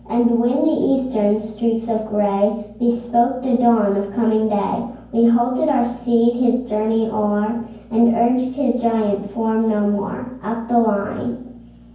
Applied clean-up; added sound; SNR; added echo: none; none; none; reverberation time 0.9 s.